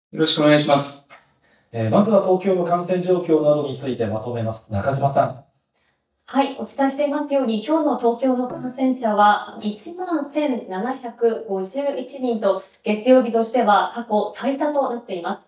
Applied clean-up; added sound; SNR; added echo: neural mask model DeepFilterNet 3.